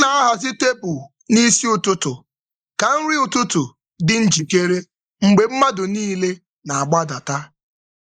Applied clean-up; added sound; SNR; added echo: neural mask model Resemble Enhance denoiser.